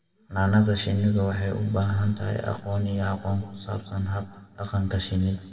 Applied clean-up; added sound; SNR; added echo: none; none; none; reverberation time 1.4 s.